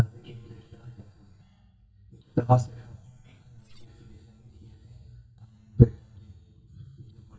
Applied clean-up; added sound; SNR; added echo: neural mask model DeepFilterNet 3.